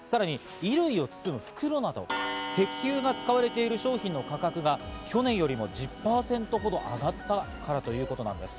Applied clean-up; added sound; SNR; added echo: none; Clock; 12 dB; none.